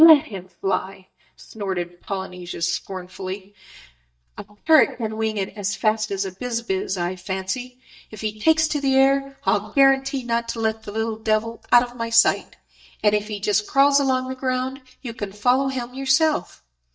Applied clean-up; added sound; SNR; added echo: neural mask model DeepFilterNet 3.